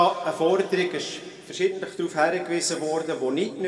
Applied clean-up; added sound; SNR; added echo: none; none; none; reverberation time 1.9 s.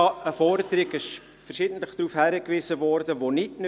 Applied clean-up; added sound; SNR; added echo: none; none; none; none.